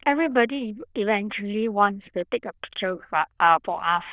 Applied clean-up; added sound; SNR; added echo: neural diffusion model UNIVERSE++.